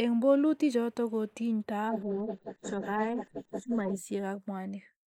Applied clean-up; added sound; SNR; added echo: neural mask model Resemble Enhance denoiser.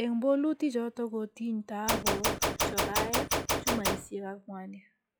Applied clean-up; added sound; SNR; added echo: classical method log-MMSE.